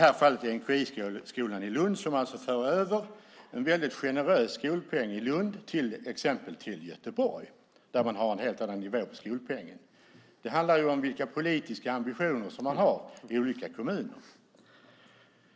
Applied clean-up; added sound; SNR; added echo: none; none; none; none.